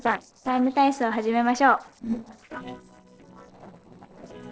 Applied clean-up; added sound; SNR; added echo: neural separator model SepFormer DNS4.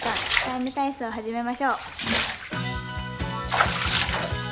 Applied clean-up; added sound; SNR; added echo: none; Bathtub (filling or washing) / Water / Liquid; -1 dB; none.